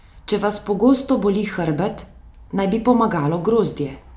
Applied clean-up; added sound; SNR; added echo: none; none; none; none.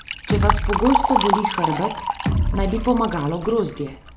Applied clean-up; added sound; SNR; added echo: none; Bass drum + Liquid; -1 dB; none.